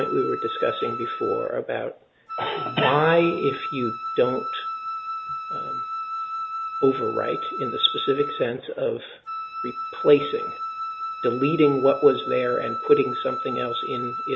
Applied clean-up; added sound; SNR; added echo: none; Wind instrument, woodwind instrument; 6 dB; none.